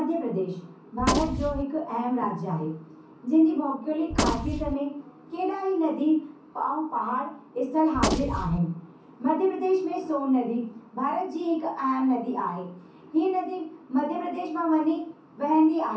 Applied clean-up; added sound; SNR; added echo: none; Gunshot, gunfire; 0 dB; reverberation time 0.6 s.